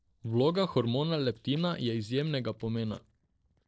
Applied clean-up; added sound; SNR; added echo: neural separator model SepFormer DNS4.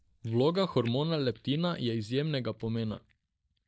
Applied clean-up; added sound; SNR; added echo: neural mask model DeepFilterNet 3.